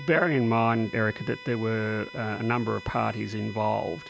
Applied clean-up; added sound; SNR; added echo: none; Bowed string instrument; 18 dB; none.